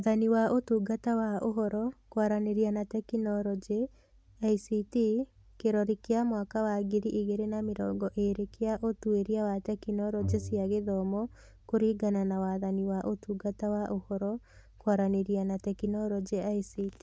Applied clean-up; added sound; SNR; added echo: none; Bowed string instrument; 11 dB; none.